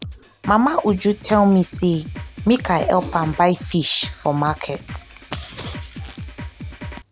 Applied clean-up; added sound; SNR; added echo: none; Drum kit; 14 dB; none.